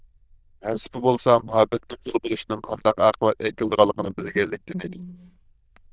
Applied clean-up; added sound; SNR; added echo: neural diffusion model UNIVERSE++.